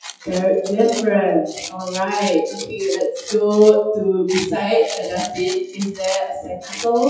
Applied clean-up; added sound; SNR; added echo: classical method WPE with log-MMSE.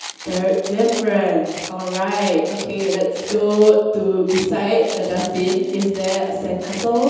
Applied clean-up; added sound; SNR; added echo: none; Rattle; 15 dB; reverberation time 1.1 s.